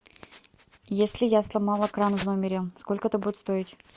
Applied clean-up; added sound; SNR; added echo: none; none; none; none.